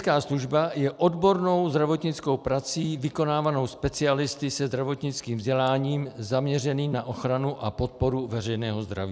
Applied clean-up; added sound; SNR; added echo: none; none; none; none.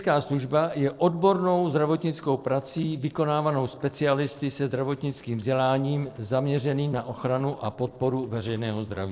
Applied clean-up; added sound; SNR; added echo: neural separator model SepFormer DNS4.